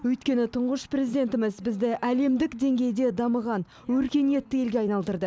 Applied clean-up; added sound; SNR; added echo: none; none; none; none.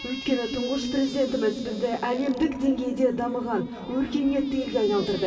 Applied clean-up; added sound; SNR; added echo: none; Squeak; 18 dB; reverberation time 2.8 s.